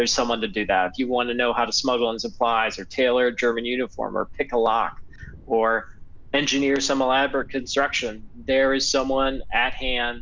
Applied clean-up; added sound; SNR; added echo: none; Thunder; 14 dB; none.